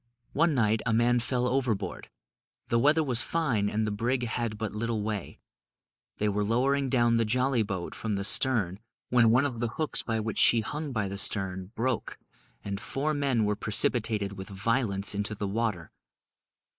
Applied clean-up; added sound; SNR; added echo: neural mask model Resemble Enhance denoiser.